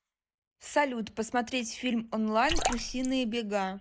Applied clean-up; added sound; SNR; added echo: neural mask model Resemble Enhance denoiser.